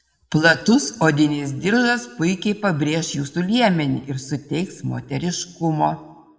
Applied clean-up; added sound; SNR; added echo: none; none; none; reverberation time 0.9 s.